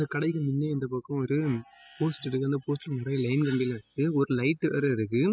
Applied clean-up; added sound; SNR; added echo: classical method spectral subtraction.